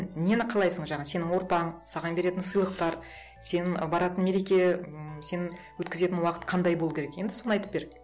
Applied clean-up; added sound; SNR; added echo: none; none; none; none.